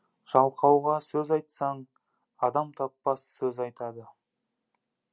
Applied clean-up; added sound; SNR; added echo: none; none; none; none.